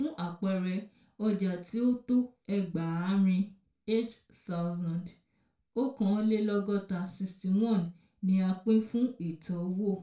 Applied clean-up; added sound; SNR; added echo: none; none; none; reverberation time 0.3 s.